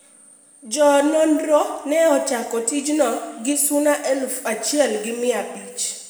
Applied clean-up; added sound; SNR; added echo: none; none; none; reverberation time 1.1 s.